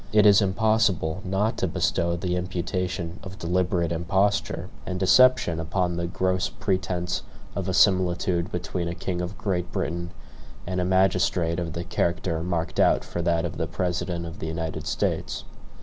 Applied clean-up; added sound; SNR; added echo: none; none; none; none.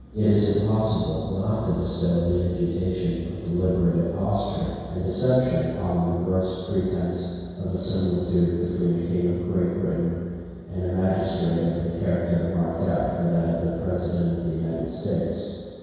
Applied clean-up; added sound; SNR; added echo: none; none; none; reverberation time 2.0 s.